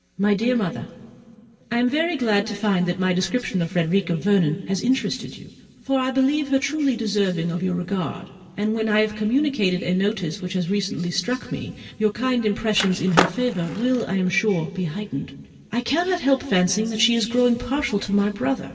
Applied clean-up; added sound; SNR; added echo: none; Skateboard; 3 dB; reverberation time 2.6 s.